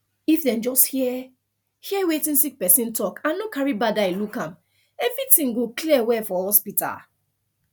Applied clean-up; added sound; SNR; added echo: none; none; none; none.